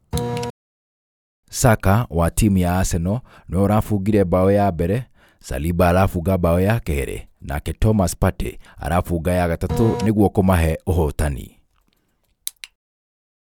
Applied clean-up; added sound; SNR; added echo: none; Printer; 4 dB; none.